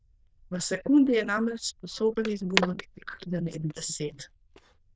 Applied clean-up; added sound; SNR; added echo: neural diffusion model UNIVERSE++.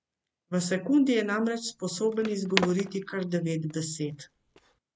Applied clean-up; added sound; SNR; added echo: none; Skateboard; 10 dB; none.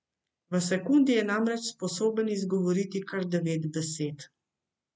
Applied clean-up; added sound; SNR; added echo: none; none; none; none.